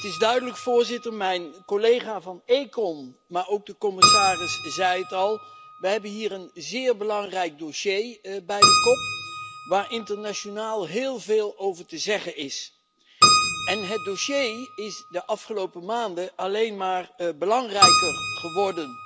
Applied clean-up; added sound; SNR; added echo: none; Keyboard (musical); 0 dB; none.